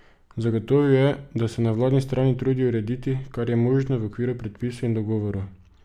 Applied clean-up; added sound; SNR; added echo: none; none; none; none.